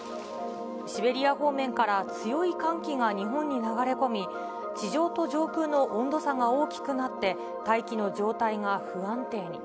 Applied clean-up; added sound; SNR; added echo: none; none; none; none.